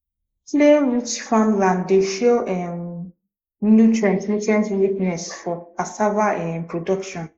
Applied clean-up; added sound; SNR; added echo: neural mask model Resemble Enhance denoiser.